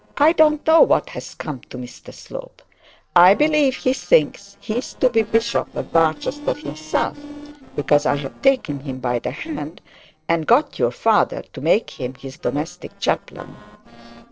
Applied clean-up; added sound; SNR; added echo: neural separator model SepFormer DNS4.